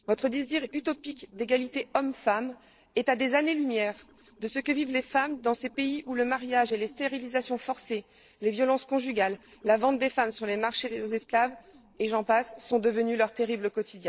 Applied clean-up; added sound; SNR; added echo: neural separator model SepFormer DNS4.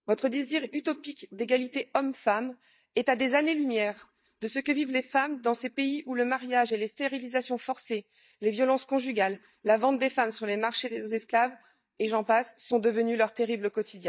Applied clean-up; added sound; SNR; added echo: neural mask model DeepFilterNet 3.